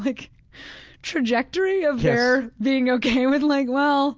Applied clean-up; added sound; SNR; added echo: none; none; none; none.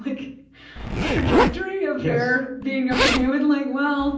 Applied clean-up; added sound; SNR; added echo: none; Zipper (clothing); 3 dB; reverberation time 0.6 s.